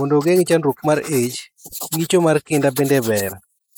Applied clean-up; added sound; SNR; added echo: neural mask model Resemble Enhance denoiser.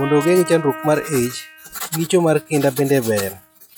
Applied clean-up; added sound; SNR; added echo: classical method log-MMSE.